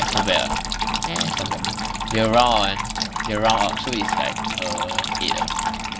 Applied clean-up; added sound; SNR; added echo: none; Trickle, dribble / Water tap, faucet; 0 dB; none.